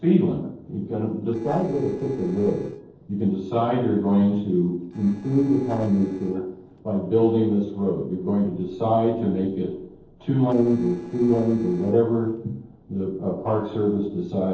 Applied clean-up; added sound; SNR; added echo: neural separator model SepFormer DNS4.